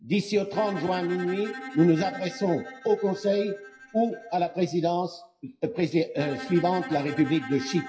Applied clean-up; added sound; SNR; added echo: classical method WPE with log-MMSE.